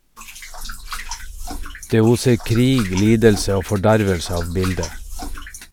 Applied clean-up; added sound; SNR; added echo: none; Liquid; 11 dB; none.